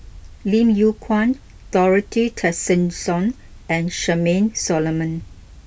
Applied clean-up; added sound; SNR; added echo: none; none; none; none.